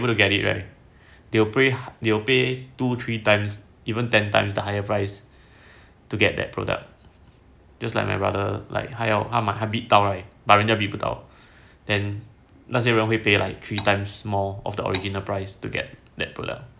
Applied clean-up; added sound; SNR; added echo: none; Cutlery, silverware; 10 dB; none.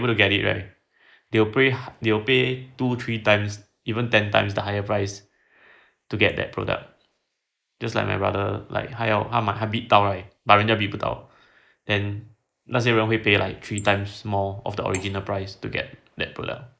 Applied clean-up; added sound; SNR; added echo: neural mask model Resemble Enhance denoiser.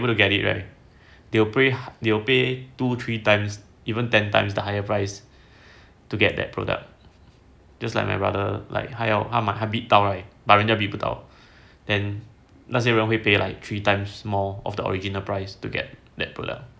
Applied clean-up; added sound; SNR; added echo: none; none; none; none.